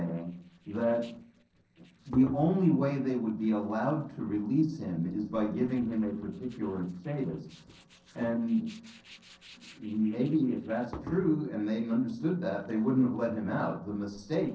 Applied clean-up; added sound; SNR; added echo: neural separator model SepFormer DNS4.